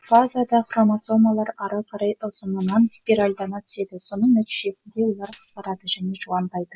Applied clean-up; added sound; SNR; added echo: none; Tambourine; 15 dB; none.